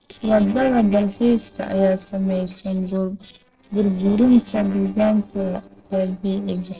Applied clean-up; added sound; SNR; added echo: neural separator model SepFormer DNS4.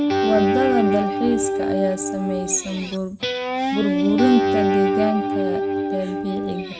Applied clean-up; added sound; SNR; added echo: none; Guitar; -1 dB; reverberation time 0.3 s.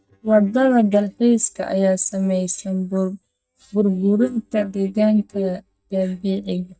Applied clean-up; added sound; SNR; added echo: neural mask model DeepFilterNet 3.